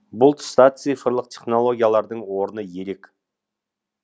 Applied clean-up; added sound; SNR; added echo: none; none; none; none.